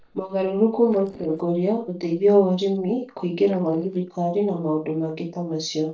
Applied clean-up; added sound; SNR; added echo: neural mask model DeepFilterNet 3.